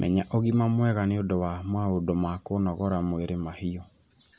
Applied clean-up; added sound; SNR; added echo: none; none; none; none.